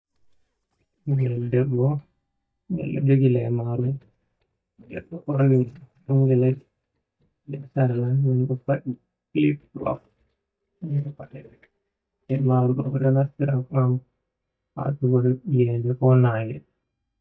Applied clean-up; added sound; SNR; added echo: neural mask model DeepFilterNet 3.